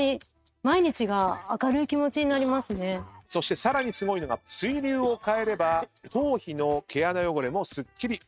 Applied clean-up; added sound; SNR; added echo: neural mask model RNNoise.